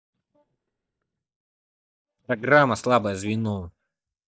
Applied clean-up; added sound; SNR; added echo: neural mask model DeepFilterNet 3.